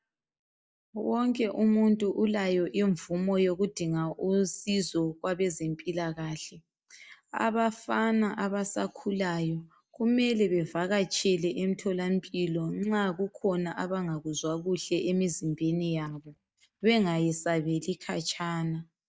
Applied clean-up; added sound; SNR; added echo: neural mask model DeepFilterNet 3.